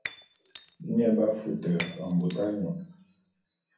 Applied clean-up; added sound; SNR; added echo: none; Shatter; 15 dB; reverberation time 0.6 s.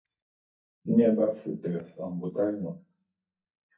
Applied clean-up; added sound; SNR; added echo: neural mask model DeepFilterNet 3.